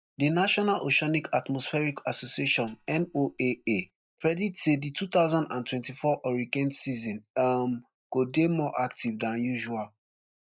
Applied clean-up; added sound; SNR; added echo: neural mask model DeepFilterNet 3.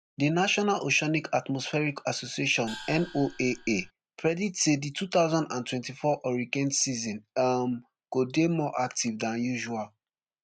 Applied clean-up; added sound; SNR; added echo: none; Gong; 16 dB; none.